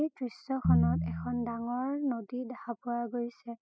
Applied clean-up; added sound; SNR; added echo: classical method spectral subtraction.